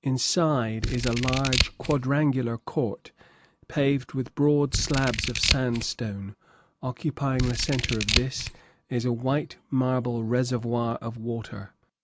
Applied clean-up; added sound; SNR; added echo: none; Scissors; 2 dB; none.